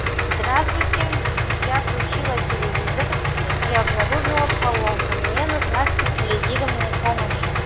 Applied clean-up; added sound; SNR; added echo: none; Idling; -5 dB; none.